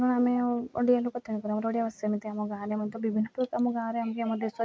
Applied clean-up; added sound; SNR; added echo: none; none; none; none.